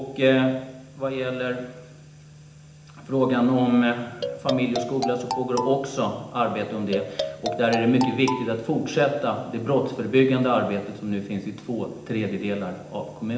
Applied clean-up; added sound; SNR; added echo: none; Marimba, xylophone; 6 dB; reverberation time 0.8 s.